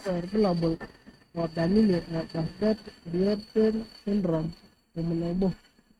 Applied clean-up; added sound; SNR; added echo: neural mask model RNNoise.